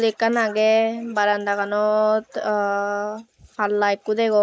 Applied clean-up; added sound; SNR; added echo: neural mask model Resemble Enhance denoiser.